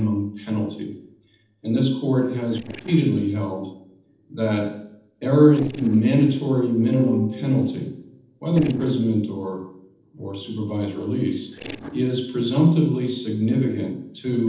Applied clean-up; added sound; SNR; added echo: neural separator model SepFormer DNS4.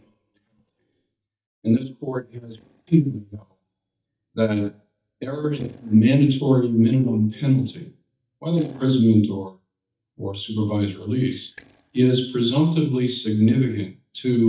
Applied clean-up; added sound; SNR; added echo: neural mask model DeepFilterNet 3.